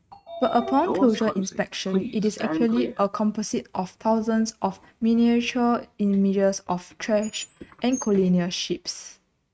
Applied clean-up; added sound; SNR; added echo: neural mask model RNNoise.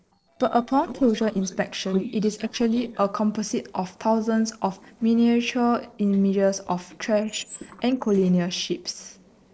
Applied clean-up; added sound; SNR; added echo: neural separator model SepFormer DNS4.